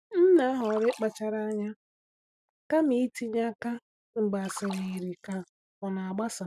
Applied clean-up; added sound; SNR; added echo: classical method Wiener filter.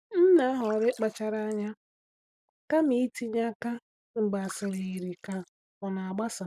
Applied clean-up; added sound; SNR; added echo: neural mask model Resemble Enhance denoiser.